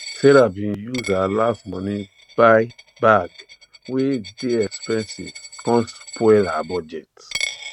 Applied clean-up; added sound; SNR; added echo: neural mask model RNNoise.